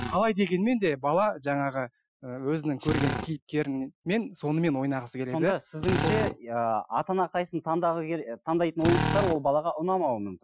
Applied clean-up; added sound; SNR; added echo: classical method Wiener filter.